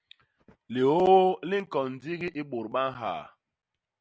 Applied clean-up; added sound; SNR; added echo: none; none; none; none.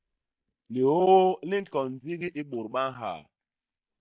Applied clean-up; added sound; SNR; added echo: neural mask model DeepFilterNet 3.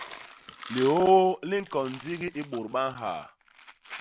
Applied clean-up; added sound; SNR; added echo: none; Coin (dropping); 17 dB; none.